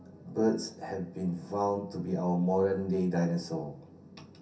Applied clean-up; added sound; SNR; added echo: none; none; none; reverberation time 0.3 s.